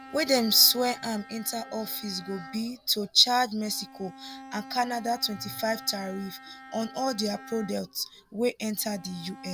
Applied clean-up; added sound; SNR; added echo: none; Bowed string instrument; 18 dB; none.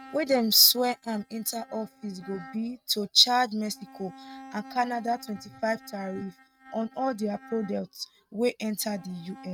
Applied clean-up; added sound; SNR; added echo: neural mask model RNNoise.